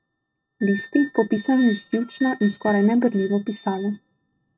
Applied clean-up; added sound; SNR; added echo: neural mask model RNNoise.